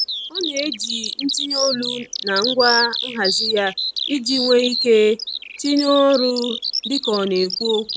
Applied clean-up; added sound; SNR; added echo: none; Bird vocalization, bird call, bird song; 4 dB; none.